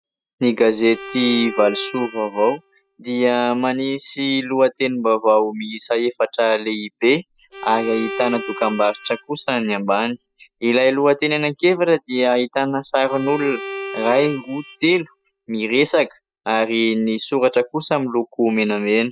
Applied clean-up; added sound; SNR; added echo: classical method spectral subtraction.